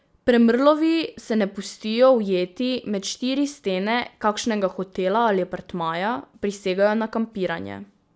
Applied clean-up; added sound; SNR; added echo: none; none; none; none.